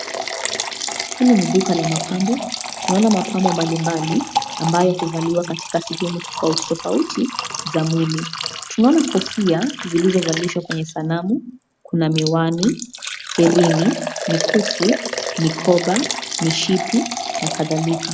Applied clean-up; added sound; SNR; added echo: none; Liquid; 7 dB; none.